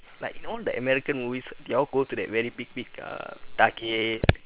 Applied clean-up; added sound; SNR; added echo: neural separator model SepFormer WHAM!.